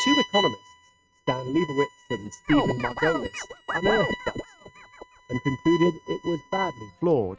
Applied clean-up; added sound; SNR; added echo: neural mask model RNNoise.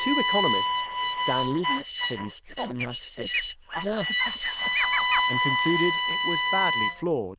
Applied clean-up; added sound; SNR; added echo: neural diffusion model UNIVERSE++.